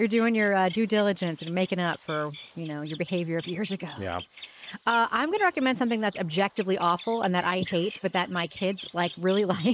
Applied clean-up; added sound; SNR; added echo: neural mask model Resemble Enhance denoiser.